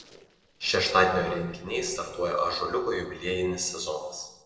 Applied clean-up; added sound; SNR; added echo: neural separator model SepFormer DNS4.